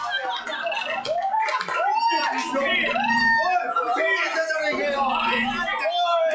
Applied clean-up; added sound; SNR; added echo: classical method log-MMSE.